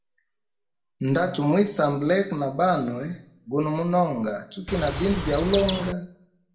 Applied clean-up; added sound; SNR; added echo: none; Chirp, tweet; 3 dB; reverberation time 0.6 s.